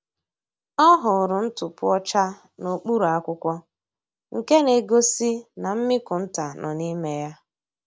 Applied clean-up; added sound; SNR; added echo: none; none; none; none.